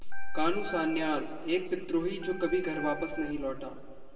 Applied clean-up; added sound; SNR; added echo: none; Organ; 12 dB; reverberation time 1.5 s.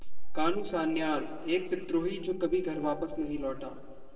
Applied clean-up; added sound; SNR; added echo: neural separator model SepFormer DNS4.